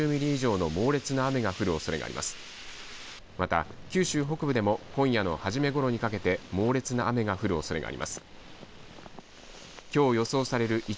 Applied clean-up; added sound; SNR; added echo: none; none; none; none.